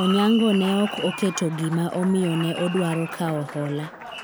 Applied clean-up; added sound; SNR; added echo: none; Applause; 11 dB; none.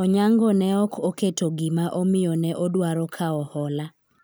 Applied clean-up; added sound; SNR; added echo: none; none; none; none.